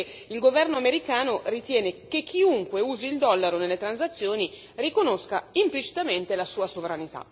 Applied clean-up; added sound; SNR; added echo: none; none; none; none.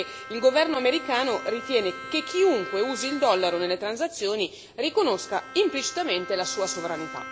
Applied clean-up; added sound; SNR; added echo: none; Bowed string instrument; 13 dB; none.